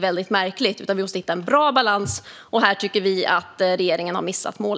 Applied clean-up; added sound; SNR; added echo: none; none; none; none.